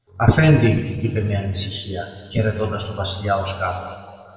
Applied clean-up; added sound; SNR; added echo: neural separator model SepFormer DNS4.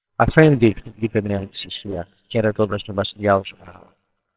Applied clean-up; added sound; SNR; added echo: neural separator model SepFormer WHAMR!.